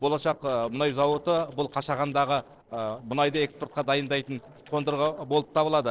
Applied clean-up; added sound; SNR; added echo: neural separator model SepFormer DNS4.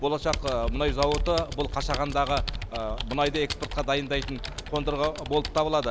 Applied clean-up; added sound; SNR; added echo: none; Computer keyboard; 5 dB; none.